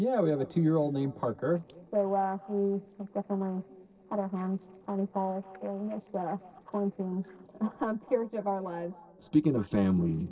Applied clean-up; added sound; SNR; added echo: neural separator model SepFormer DNS4.